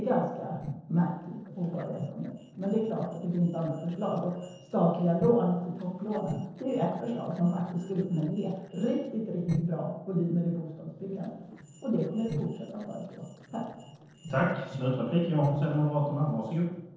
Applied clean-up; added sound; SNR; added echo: neural separator model SepFormer DNS4.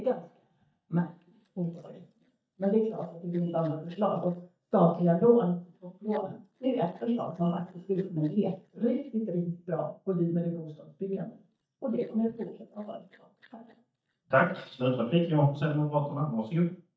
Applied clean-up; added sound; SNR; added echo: neural mask model DeepFilterNet 3.